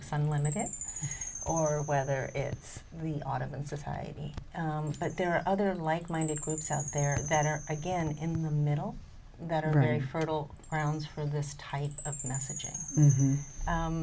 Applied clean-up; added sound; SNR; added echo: none; Chime; 13 dB; none.